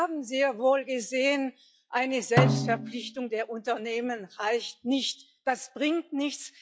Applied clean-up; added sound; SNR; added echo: classical method log-MMSE.